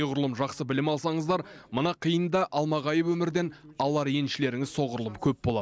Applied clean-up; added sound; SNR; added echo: none; none; none; none.